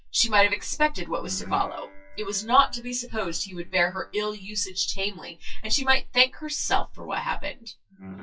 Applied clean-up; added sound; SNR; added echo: classical method WPE with log-MMSE.